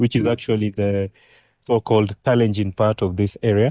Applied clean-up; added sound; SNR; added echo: neural mask model DeepFilterNet 3.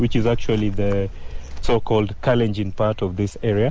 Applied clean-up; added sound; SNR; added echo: none; none; none; none.